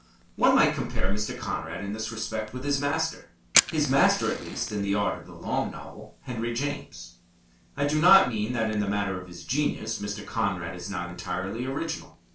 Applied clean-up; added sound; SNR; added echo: none; Fire; 12 dB; reverberation time 0.3 s.